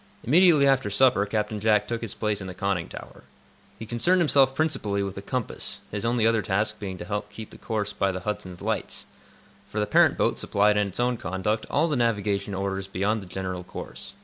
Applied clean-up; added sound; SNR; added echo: none; none; none; none.